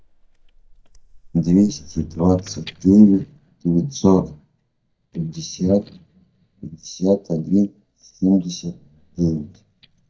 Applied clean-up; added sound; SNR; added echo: neural mask model DeepFilterNet 3.